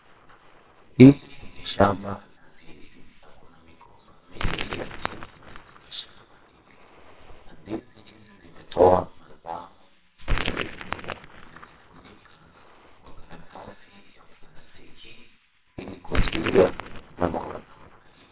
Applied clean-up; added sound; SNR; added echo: neural separator model SepFormer WHAMR!.